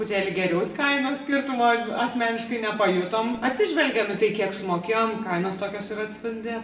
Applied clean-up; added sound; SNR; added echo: none; none; none; reverberation time 0.8 s.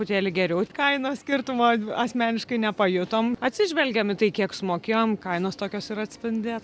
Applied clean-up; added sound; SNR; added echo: none; none; none; none.